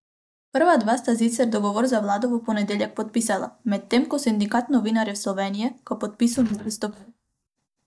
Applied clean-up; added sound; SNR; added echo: neural mask model DeepFilterNet 3.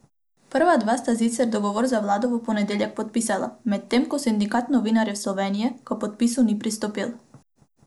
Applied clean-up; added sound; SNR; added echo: none; none; none; none.